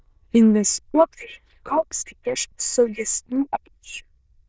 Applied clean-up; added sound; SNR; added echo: neural diffusion model UNIVERSE++.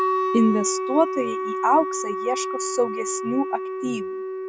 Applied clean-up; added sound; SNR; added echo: none; Wind instrument, woodwind instrument; 2 dB; none.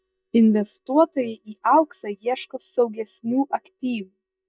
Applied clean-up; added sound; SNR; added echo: neural mask model DeepFilterNet 3.